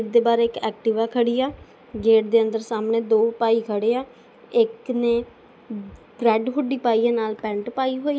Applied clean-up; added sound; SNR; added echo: none; none; none; none.